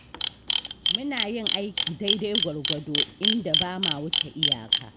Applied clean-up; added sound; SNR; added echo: none; Camera; -5 dB; none.